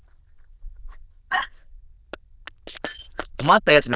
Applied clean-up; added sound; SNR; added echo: neural diffusion model UNIVERSE++.